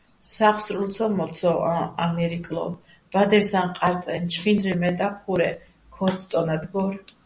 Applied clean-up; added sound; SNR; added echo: none; none; none; none.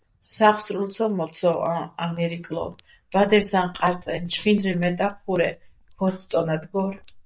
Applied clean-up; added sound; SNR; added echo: neural mask model DeepFilterNet 3.